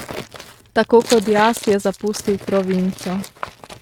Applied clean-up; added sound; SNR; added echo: neural mask model RNNoise.